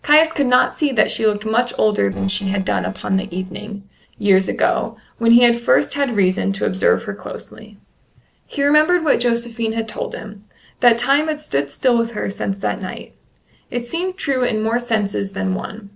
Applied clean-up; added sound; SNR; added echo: neural separator model SepFormer DNS4.